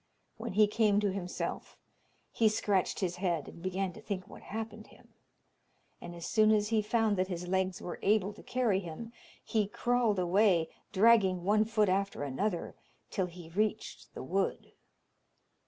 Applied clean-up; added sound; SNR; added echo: none; none; none; none.